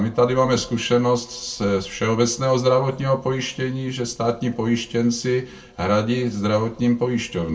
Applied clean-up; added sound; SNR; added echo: none; none; none; reverberation time 0.2 s.